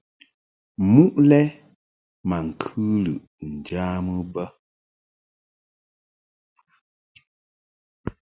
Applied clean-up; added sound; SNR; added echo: none; none; none; none.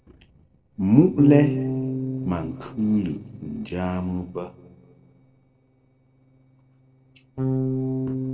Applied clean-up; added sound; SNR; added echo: neural separator model SepFormer DNS4.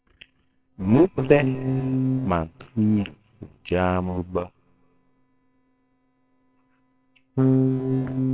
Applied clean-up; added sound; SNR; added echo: neural separator model SepFormer WHAMR!.